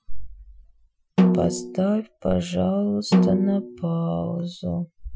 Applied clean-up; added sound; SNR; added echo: classical method Wiener filter.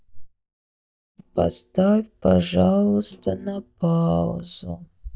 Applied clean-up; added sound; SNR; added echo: neural mask model DeepFilterNet 3.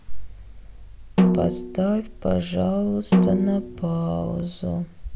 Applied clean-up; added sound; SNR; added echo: none; Snare drum; 0 dB; none.